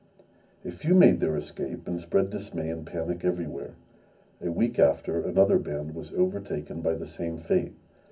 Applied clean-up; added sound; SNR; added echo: none; none; none; reverberation time 0.3 s.